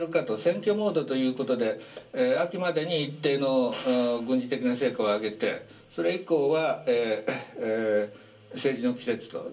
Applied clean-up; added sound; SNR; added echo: none; none; none; reverberation time 0.2 s.